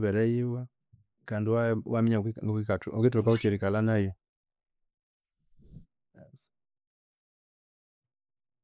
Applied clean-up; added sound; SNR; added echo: neural mask model Resemble Enhance denoiser.